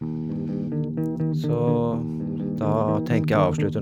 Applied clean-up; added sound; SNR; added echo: none; Bass guitar; -1 dB; none.